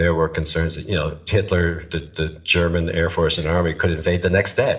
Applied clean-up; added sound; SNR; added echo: neural separator model SepFormer DNS4.